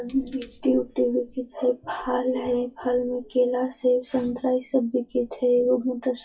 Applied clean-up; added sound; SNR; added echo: classical method WPE with log-MMSE.